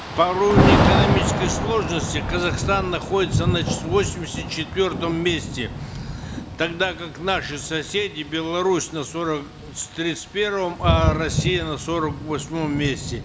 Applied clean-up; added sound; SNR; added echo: none; Thunder / Rain; 0 dB; none.